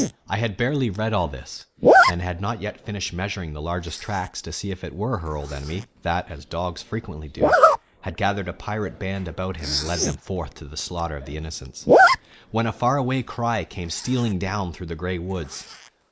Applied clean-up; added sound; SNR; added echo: neural mask model Resemble Enhance denoiser.